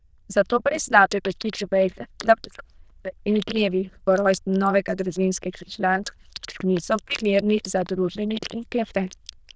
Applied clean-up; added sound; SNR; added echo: neural diffusion model UNIVERSE++.